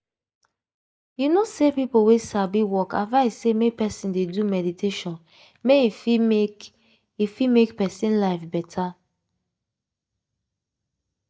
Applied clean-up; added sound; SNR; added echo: neural mask model DeepFilterNet 3.